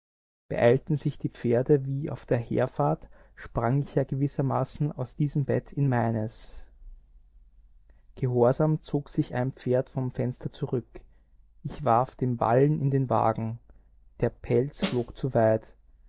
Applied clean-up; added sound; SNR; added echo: neural mask model DeepFilterNet 3.